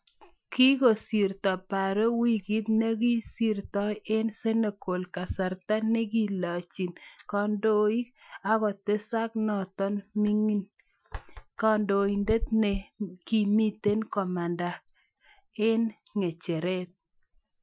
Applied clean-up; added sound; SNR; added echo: classical method Wiener filter.